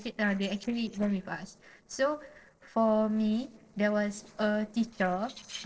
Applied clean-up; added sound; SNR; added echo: neural separator model SepFormer DNS4.